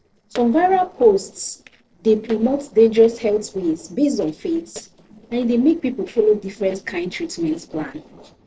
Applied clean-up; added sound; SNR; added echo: neural separator model SepFormer DNS4.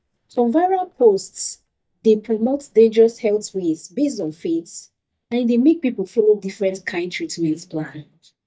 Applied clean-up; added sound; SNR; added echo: neural mask model DeepFilterNet 3.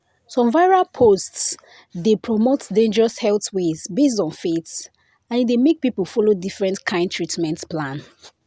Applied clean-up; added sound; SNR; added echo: none; none; none; none.